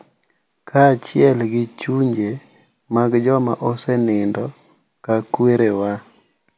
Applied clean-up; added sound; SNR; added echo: none; none; none; none.